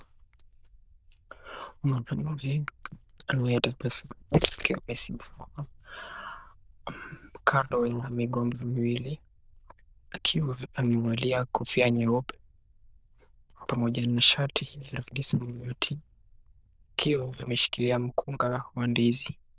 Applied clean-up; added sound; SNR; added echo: neural diffusion model UNIVERSE++.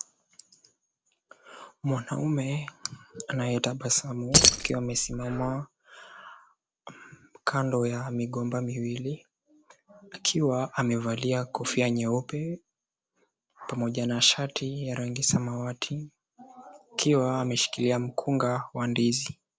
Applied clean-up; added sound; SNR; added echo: none; Keys jangling; -5 dB; none.